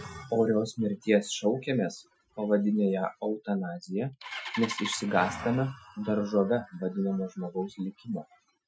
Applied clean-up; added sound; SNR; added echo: classical method Wiener filter.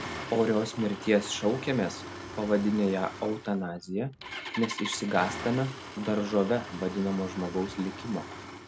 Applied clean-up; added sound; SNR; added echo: none; Engine starting; 11 dB; none.